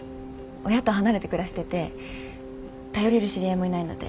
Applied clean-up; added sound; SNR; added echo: none; none; none; none.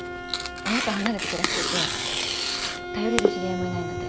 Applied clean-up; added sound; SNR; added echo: none; Bowed string instrument + Tearing; -4 dB; none.